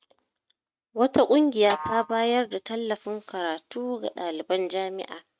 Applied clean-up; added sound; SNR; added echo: neural mask model RNNoise.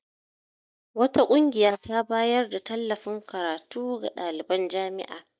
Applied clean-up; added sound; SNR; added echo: neural mask model DeepFilterNet 3.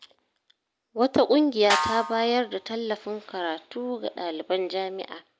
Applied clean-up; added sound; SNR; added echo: none; Snare drum; 5 dB; none.